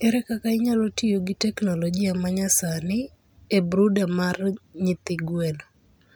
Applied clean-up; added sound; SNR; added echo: none; none; none; none.